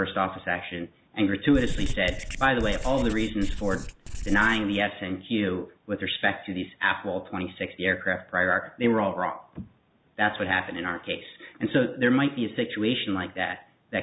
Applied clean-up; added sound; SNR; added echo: none; Writing; 4 dB; none.